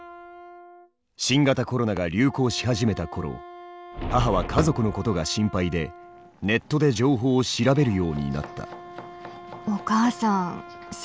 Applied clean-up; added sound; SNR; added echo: none; Wind instrument, woodwind instrument; 18 dB; none.